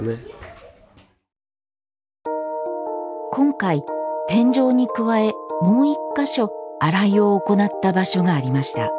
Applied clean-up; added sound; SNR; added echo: none; none; none; none.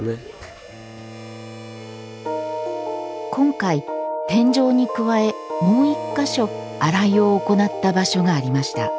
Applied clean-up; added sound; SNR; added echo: none; Harmonica + Bowed string instrument; 18 dB; none.